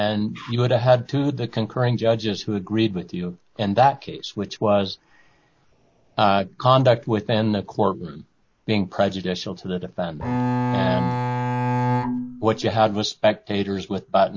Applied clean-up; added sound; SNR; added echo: none; Bowed string instrument; 1 dB; none.